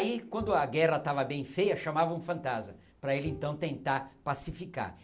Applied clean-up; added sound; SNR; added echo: none; Bowed string instrument; 17 dB; none.